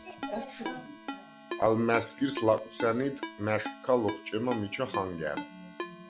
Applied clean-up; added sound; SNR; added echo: none; Ringtone; 11 dB; none.